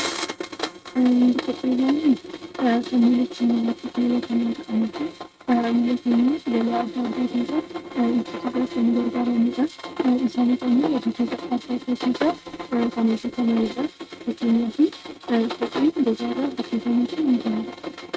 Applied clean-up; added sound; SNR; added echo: neural mask model RNNoise.